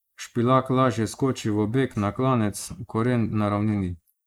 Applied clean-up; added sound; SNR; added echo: neural mask model Resemble Enhance denoiser.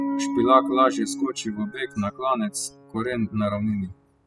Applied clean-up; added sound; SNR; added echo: classical method spectral subtraction.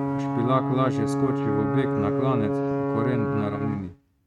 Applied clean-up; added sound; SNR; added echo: neural mask model RNNoise.